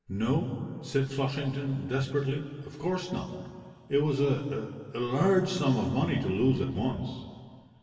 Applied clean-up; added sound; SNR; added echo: none; none; none; reverberation time 2.3 s.